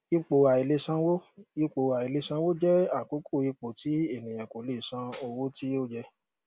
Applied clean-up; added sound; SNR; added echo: none; Tambourine; 10 dB; none.